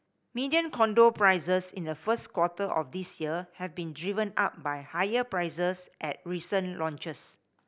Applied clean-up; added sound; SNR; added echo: none; none; none; none.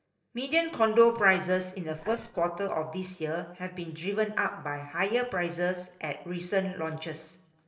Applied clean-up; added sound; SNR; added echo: neural separator model SepFormer DNS4.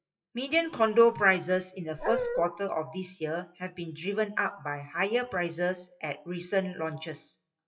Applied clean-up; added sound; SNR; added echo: classical method WPE with log-MMSE.